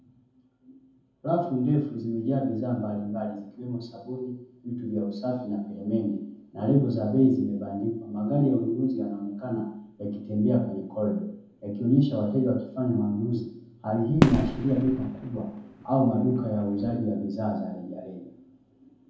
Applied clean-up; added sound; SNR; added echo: none; Fireworks; 4 dB; reverberation time 0.7 s.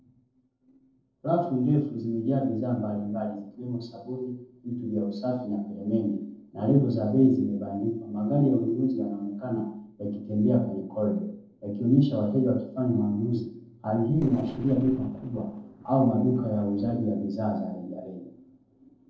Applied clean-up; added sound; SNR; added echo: neural separator model SepFormer DNS4.